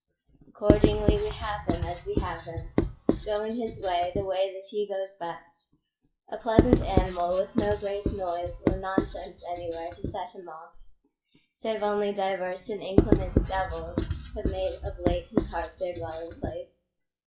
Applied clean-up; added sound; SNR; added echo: classical method WPE with log-MMSE.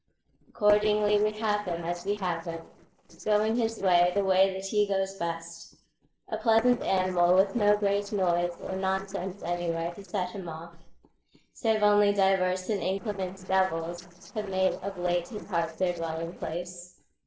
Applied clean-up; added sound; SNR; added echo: neural separator model SepFormer DNS4.